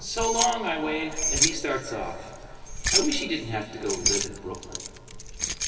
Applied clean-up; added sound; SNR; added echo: none; Keys jangling; -1 dB; reverberation time 2.5 s.